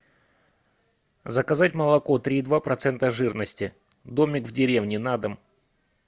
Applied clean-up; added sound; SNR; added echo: none; none; none; none.